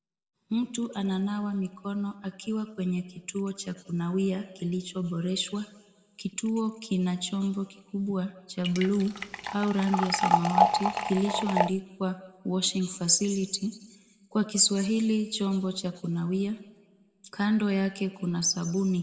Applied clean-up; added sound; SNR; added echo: none; Liquid; -1 dB; reverberation time 1.1 s.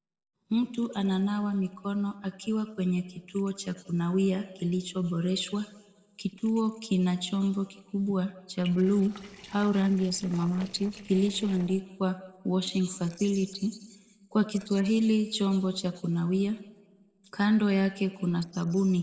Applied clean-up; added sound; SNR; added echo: neural separator model SepFormer DNS4.